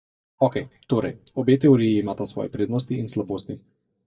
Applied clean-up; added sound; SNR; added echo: neural mask model DeepFilterNet 3.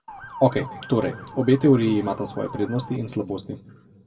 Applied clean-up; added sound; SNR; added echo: none; Motor vehicle (road) / Siren; 17 dB; reverberation time 1.1 s.